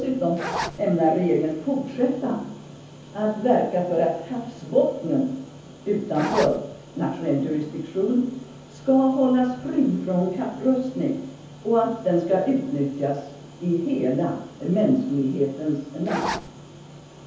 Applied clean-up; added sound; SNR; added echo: none; Zipper (clothing); 6 dB; reverberation time 0.7 s.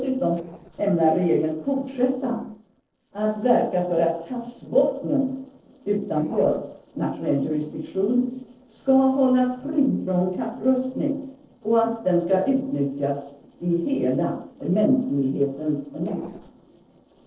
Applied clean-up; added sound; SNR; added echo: neural separator model SepFormer DNS4.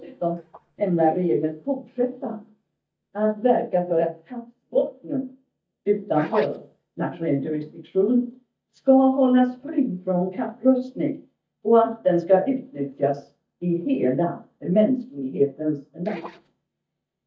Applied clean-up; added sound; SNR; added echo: neural mask model DeepFilterNet 3.